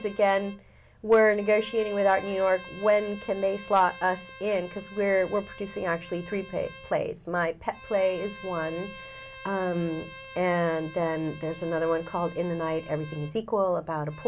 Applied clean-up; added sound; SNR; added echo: none; Bowed string instrument; 18 dB; none.